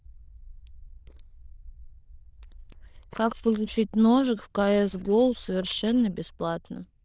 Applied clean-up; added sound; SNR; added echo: neural diffusion model UNIVERSE++.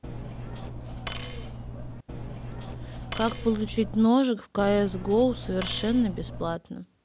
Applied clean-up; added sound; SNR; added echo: none; Cutlery, silverware; 7 dB; none.